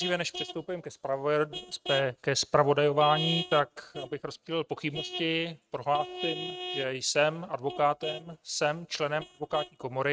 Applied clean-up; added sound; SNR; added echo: neural mask model RNNoise.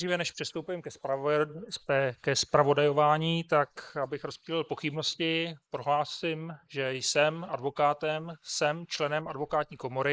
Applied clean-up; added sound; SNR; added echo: neural mask model Resemble Enhance denoiser.